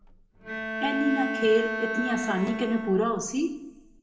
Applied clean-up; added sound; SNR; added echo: none; Bowed string instrument; 6 dB; reverberation time 0.7 s.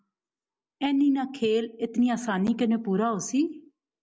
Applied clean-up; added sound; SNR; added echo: none; none; none; none.